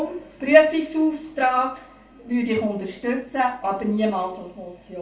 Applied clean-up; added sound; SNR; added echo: none; none; none; reverberation time 0.3 s.